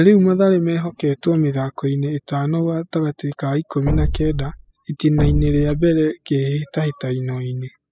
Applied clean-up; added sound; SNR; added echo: classical method spectral subtraction.